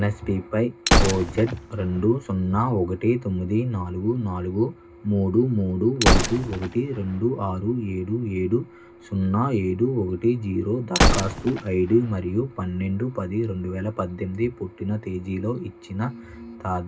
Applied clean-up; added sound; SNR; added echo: none; Gunshot, gunfire; 2 dB; reverberation time 0.2 s.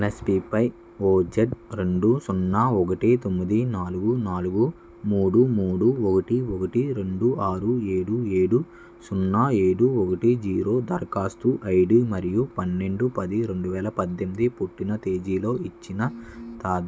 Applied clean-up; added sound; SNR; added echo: none; none; none; none.